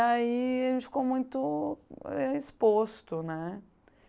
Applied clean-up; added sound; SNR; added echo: none; none; none; none.